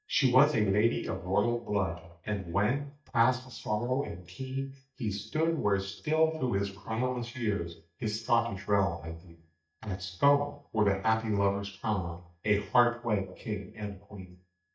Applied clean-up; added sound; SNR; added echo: neural mask model DeepFilterNet 3.